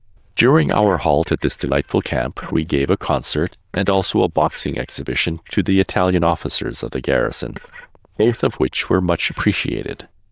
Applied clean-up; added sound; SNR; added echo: neural diffusion model UNIVERSE++.